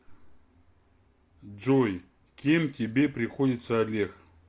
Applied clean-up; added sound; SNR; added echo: none; none; none; none.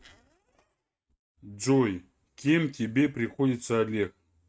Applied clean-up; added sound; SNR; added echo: neural mask model RNNoise.